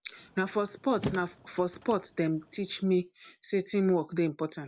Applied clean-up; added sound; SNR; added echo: none; Car; 14 dB; none.